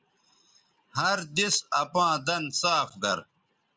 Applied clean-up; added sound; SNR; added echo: none; none; none; none.